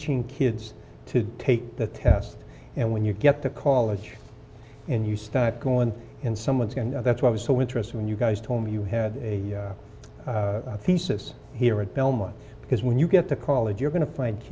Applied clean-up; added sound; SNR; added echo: none; none; none; none.